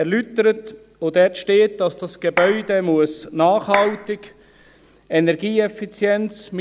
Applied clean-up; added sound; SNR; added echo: none; Clapping; 11 dB; none.